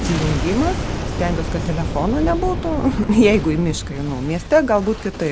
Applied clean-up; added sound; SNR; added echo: none; Boom; 5 dB; none.